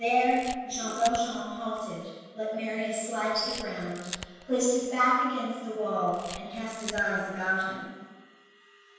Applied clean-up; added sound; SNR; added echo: none; Camera; 15 dB; reverberation time 1.2 s.